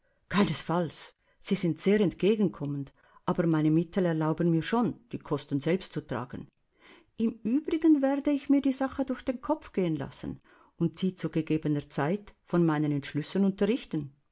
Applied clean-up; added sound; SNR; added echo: none; none; none; none.